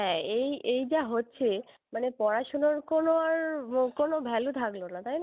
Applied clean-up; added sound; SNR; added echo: none; none; none; none.